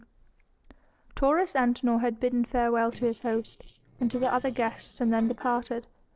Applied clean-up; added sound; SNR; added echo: neural separator model SepFormer DNS4.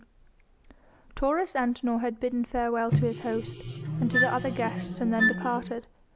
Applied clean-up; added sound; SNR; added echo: none; Wind instrument, woodwind instrument + Microwave oven; 0 dB; none.